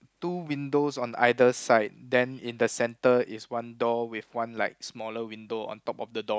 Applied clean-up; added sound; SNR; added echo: none; none; none; none.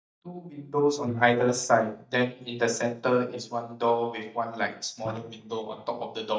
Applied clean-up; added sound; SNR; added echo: neural mask model DeepFilterNet 3.